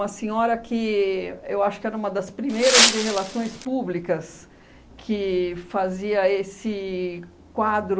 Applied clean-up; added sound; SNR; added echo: none; Wind; -4 dB; none.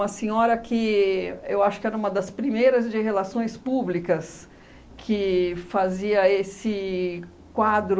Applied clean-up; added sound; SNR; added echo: none; none; none; none.